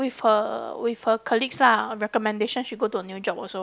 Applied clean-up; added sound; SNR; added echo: none; none; none; none.